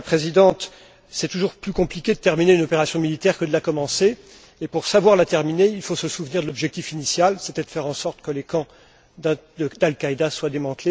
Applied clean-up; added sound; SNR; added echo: none; none; none; none.